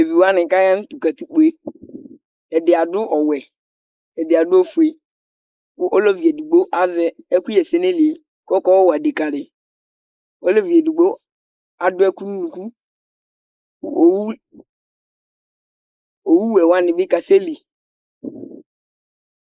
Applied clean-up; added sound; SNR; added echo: neural mask model Resemble Enhance denoiser.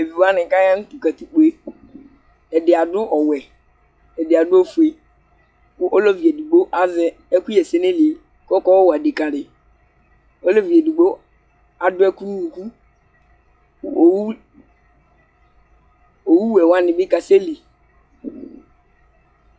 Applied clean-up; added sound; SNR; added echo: classical method log-MMSE.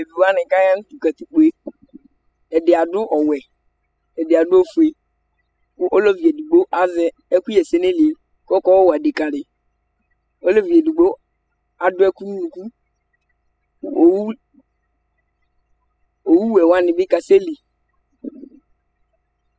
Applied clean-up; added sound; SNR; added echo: classical method spectral subtraction.